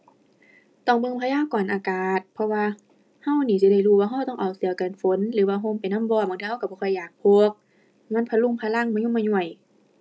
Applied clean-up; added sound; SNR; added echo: none; none; none; none.